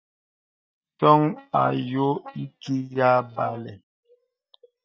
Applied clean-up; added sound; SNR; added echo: neural mask model DeepFilterNet 3.